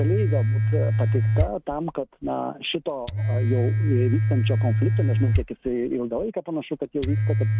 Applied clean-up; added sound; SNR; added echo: neural mask model RNNoise.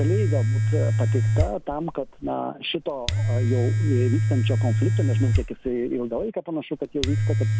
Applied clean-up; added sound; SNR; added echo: none; Domestic sounds, home sounds; -5 dB; none.